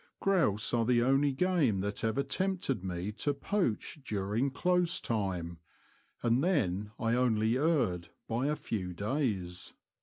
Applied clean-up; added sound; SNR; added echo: none; none; none; none.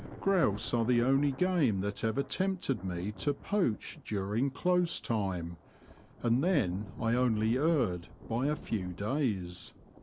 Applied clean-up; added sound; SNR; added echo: none; Thunder / Rain; 17 dB; none.